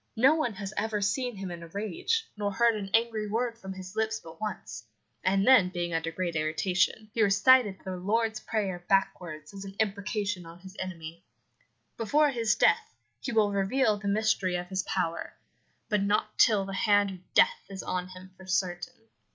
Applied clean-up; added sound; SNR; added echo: none; none; none; none.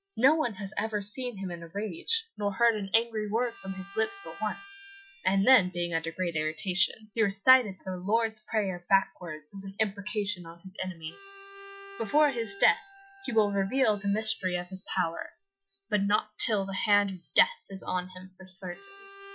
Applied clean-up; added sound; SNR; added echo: classical method Wiener filter.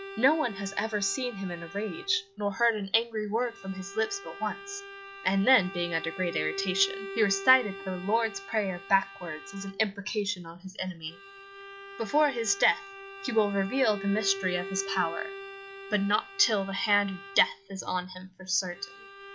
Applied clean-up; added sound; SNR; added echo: none; Bowed string instrument; 13 dB; none.